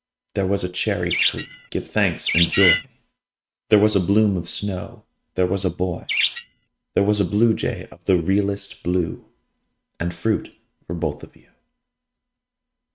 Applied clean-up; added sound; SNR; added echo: neural mask model RNNoise.